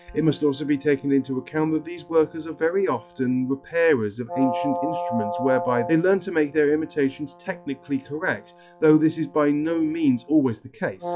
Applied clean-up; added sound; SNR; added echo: classical method log-MMSE.